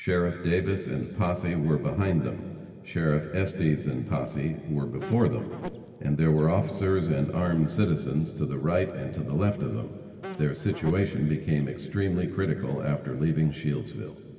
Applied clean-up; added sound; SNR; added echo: none; Insect; 17 dB; reverberation time 2.6 s.